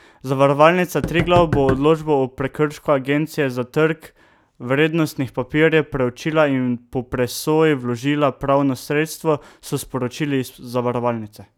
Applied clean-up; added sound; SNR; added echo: none; Knock; 7 dB; none.